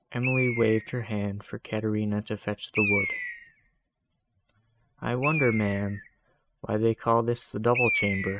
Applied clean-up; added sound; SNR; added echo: neural mask model RNNoise.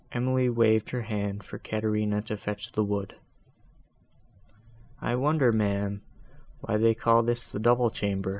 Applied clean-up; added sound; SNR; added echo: none; none; none; none.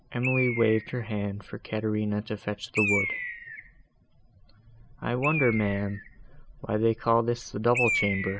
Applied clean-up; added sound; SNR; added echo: none; Bird; 6 dB; none.